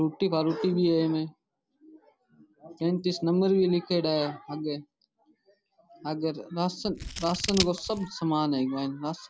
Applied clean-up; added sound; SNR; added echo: none; Scissors; 6 dB; none.